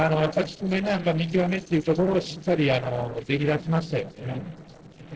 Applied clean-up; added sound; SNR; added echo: neural separator model SepFormer DNS4.